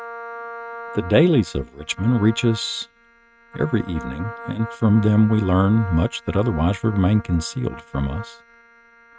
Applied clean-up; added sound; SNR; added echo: neural mask model RNNoise.